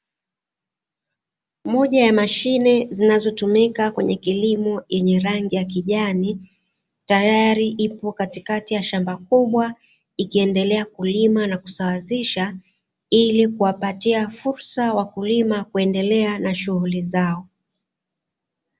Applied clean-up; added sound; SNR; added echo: none; none; none; none.